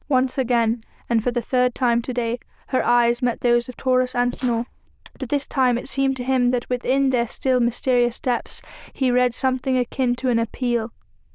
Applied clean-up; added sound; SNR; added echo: neural diffusion model UNIVERSE++.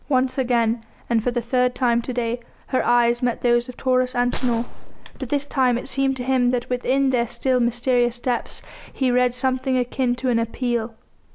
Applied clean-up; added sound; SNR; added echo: none; Gunshot, gunfire; 3 dB; none.